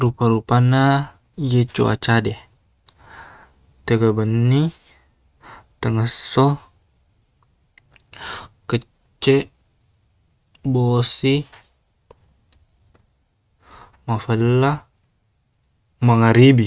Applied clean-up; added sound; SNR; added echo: neural mask model RNNoise.